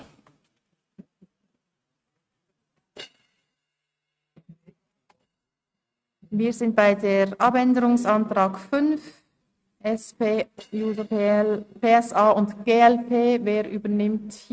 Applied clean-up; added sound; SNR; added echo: neural mask model RNNoise.